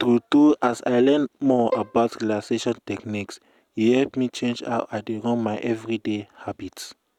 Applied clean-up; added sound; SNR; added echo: none; Bowed string instrument; 11 dB; none.